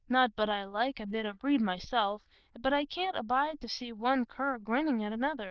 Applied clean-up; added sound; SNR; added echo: neural diffusion model UNIVERSE++.